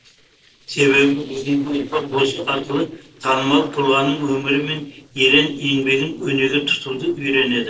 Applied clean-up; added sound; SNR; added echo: neural separator model SepFormer DNS4.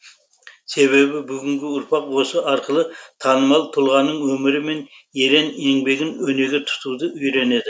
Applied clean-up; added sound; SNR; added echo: none; none; none; none.